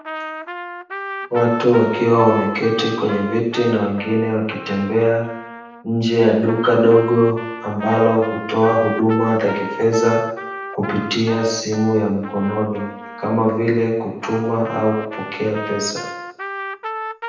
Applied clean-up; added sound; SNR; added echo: none; Trumpet; 12 dB; reverberation time 0.8 s.